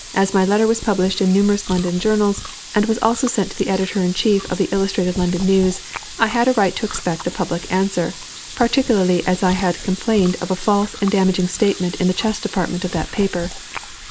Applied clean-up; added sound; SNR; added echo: none; Chewing, mastication + Sink (filling or washing) / Water tap, faucet; 13 dB; none.